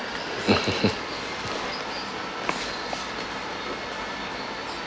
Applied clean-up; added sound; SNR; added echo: none; none; none; none.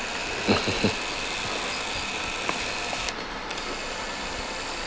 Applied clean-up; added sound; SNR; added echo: none; Camera; 3 dB; none.